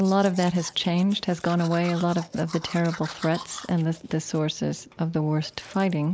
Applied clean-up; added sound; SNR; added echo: none; Domestic sounds, home sounds; 19 dB; none.